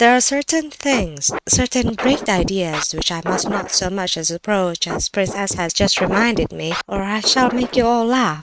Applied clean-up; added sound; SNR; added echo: neural mask model RNNoise.